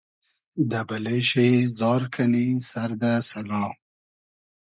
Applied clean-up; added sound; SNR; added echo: neural mask model Resemble Enhance denoiser.